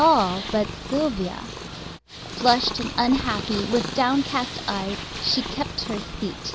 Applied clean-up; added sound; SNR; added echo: none; Purr; 8 dB; none.